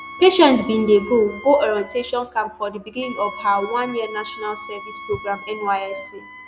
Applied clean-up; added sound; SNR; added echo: none; Wind instrument, woodwind instrument; 16 dB; none.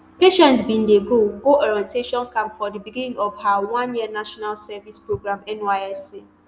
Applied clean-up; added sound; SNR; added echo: none; none; none; none.